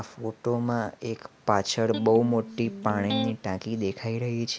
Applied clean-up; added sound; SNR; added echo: none; Electric guitar; 8 dB; none.